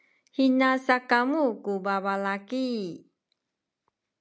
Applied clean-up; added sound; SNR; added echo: none; none; none; none.